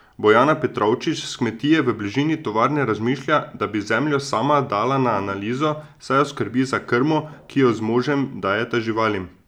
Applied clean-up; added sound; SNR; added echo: none; none; none; none.